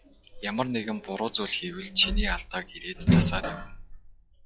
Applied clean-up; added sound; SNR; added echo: classical method log-MMSE.